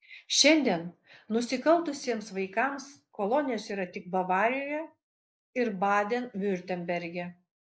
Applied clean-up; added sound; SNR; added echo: neural mask model Resemble Enhance denoiser.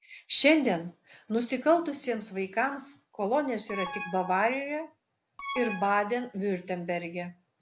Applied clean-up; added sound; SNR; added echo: none; Alarm; 11 dB; none.